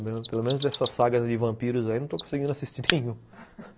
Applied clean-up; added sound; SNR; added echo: none; Mechanisms; 8 dB; none.